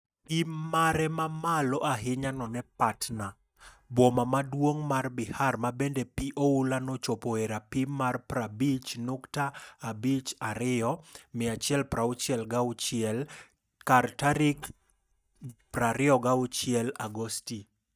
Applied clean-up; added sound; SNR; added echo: neural mask model DeepFilterNet 3.